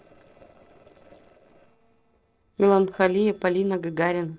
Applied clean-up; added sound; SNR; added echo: neural separator model SepFormer DNS4.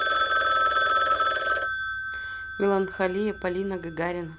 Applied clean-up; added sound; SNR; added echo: none; Telephone; -4 dB; none.